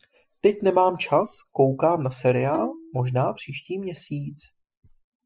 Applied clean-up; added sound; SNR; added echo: classical method spectral subtraction.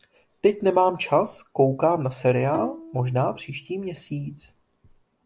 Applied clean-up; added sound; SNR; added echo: none; Bowed string instrument; 14 dB; none.